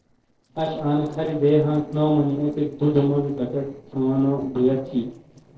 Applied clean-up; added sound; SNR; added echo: neural separator model SepFormer DNS4.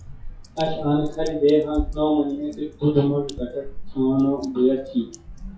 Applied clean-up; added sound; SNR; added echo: classical method WPE with log-MMSE.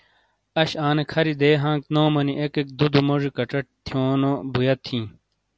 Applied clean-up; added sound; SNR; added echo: none; none; none; none.